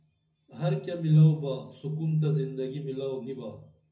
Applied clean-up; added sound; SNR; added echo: none; none; none; reverberation time 0.4 s.